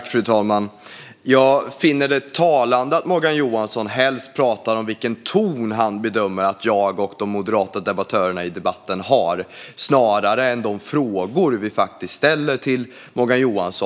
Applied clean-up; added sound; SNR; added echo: none; none; none; none.